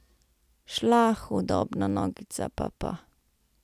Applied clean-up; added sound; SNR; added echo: none; none; none; none.